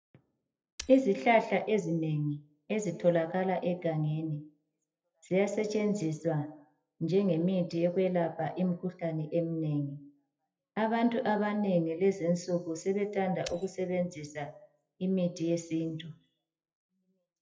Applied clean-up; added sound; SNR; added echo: classical method WPE with log-MMSE.